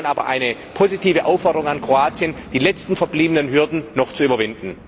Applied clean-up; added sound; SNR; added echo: none; Aircraft; 18 dB; none.